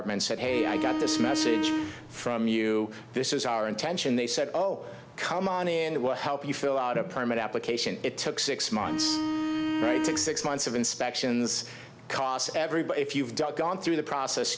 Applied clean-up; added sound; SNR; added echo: none; Bowed string instrument; 1 dB; none.